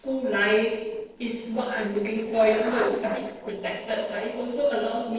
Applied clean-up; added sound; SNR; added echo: neural separator model SepFormer DNS4.